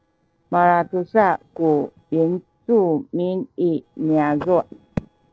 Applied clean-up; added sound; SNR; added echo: neural separator model SepFormer DNS4.